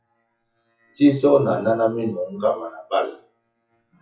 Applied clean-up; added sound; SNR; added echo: classical method WPE with log-MMSE.